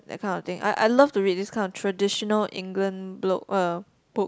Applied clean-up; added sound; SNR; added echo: none; none; none; none.